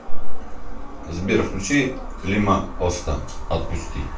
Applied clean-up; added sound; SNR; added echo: none; none; none; reverberation time 0.3 s.